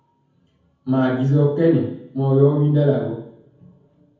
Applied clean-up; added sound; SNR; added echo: none; none; none; reverberation time 0.7 s.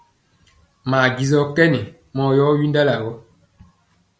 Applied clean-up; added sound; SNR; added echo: none; none; none; none.